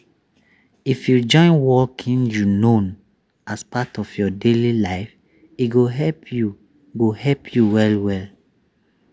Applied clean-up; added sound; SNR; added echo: none; none; none; none.